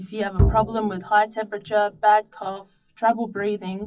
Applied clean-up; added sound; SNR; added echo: classical method WPE with log-MMSE.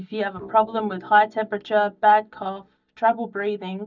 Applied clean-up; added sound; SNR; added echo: neural mask model DeepFilterNet 3.